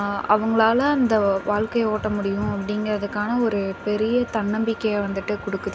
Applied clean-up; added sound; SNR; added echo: none; Wind instrument, woodwind instrument; 20 dB; none.